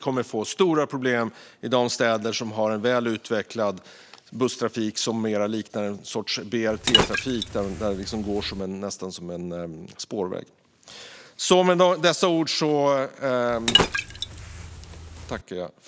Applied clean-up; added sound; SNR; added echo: none; Liquid; 1 dB; none.